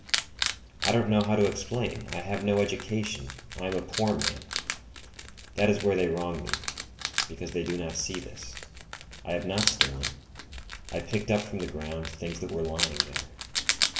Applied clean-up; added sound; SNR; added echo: none; Wild animals; 4 dB; reverberation time 0.7 s.